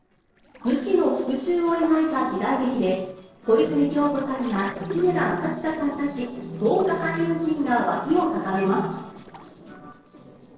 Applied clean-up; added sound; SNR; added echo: neural separator model SepFormer DNS4.